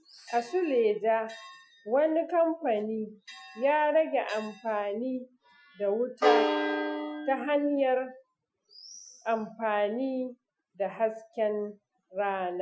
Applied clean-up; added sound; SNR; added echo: classical method Wiener filter.